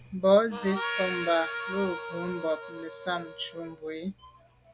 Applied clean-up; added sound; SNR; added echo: none; Harmonica; 7 dB; none.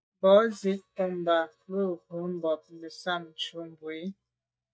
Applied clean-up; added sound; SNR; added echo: neural mask model DeepFilterNet 3.